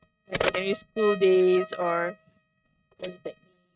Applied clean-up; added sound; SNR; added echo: neural mask model RNNoise.